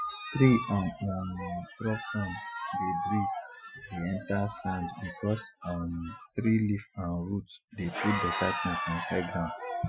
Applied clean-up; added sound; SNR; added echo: classical method Wiener filter.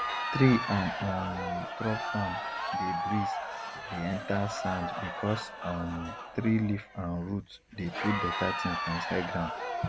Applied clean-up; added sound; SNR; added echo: none; Crowd; 3 dB; none.